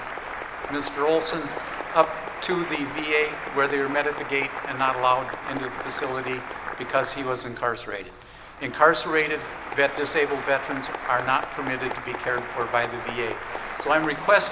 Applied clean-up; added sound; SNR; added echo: none; Applause; 8 dB; none.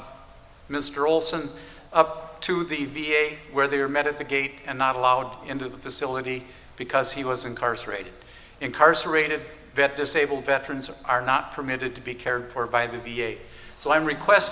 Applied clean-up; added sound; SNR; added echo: none; none; none; none.